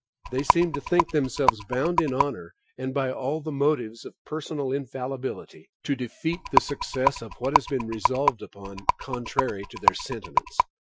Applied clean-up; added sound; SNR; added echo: classical method Wiener filter.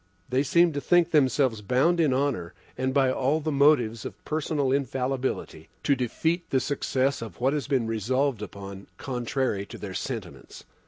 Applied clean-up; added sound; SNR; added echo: none; none; none; none.